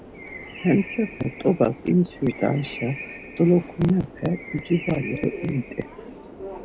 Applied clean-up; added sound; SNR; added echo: none; Bird + Subway, metro, underground; 13 dB; none.